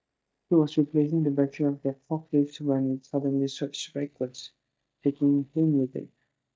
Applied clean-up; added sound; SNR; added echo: neural mask model DeepFilterNet 3.